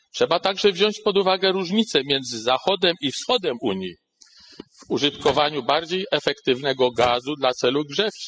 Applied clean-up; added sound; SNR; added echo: classical method spectral subtraction.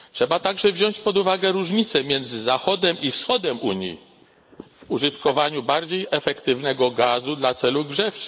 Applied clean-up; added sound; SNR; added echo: neural mask model Resemble Enhance denoiser.